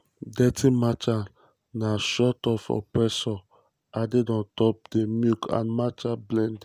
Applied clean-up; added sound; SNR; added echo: none; none; none; none.